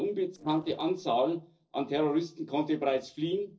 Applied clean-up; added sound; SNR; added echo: neural separator model SepFormer DNS4.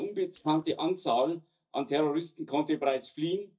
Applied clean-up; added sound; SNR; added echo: neural mask model DeepFilterNet 3.